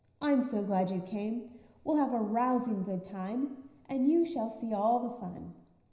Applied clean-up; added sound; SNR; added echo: none; none; none; reverberation time 0.9 s.